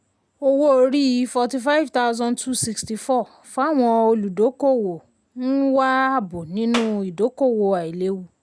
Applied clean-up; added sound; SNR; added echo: none; Clapping; 11 dB; none.